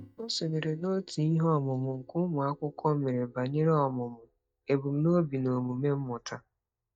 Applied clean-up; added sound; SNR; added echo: neural mask model DeepFilterNet 3.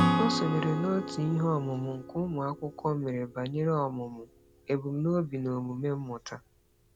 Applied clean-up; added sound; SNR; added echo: none; Acoustic guitar / Strum; 4 dB; none.